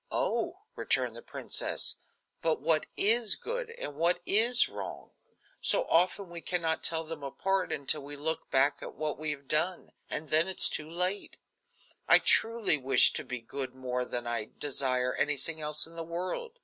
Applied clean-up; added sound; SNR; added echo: none; none; none; none.